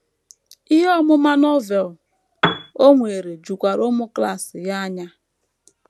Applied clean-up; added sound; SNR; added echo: none; Piano; 1 dB; none.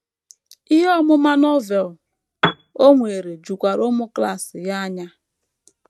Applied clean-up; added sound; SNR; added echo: neural mask model RNNoise.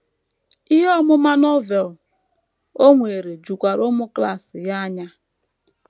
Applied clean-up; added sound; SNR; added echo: none; none; none; none.